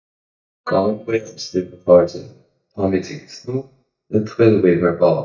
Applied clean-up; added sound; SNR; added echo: neural mask model DeepFilterNet 3.